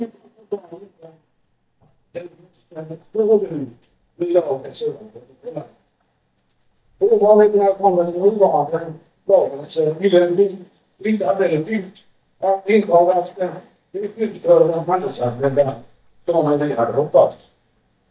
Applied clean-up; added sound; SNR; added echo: neural mask model DeepFilterNet 3.